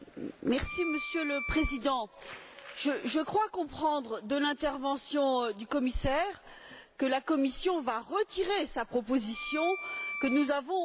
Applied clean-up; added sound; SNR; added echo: none; Wind instrument, woodwind instrument; 8 dB; none.